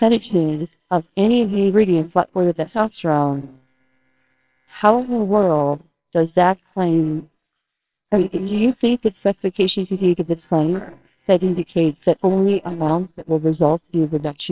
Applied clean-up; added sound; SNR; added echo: neural separator model SepFormer WHAMR!.